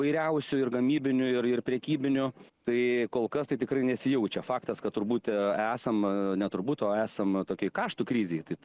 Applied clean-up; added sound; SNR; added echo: none; none; none; none.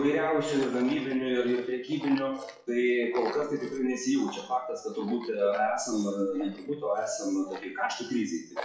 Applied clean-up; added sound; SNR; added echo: classical method WPE with log-MMSE.